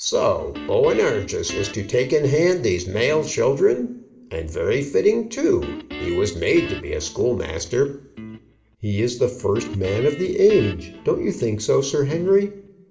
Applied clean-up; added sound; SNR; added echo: none; Guitar; 16 dB; reverberation time 0.6 s.